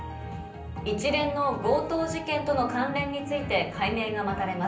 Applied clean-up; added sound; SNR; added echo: none; none; none; reverberation time 0.6 s.